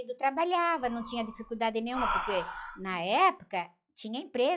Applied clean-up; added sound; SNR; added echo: classical method log-MMSE.